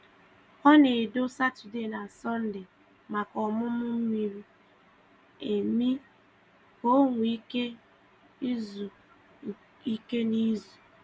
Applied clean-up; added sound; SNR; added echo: none; none; none; none.